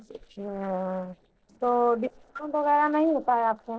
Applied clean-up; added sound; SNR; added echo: neural separator model SepFormer DNS4.